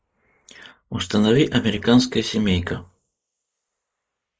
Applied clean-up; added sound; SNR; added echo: neural mask model Resemble Enhance denoiser.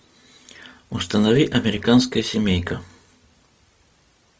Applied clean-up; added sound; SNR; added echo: none; none; none; none.